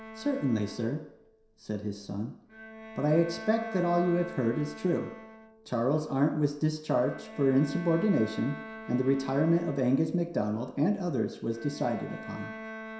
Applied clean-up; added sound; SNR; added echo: none; Bowed string instrument; 15 dB; reverberation time 0.7 s.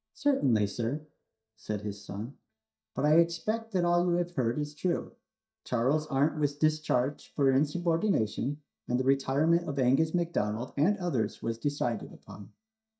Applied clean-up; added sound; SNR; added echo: neural mask model DeepFilterNet 3.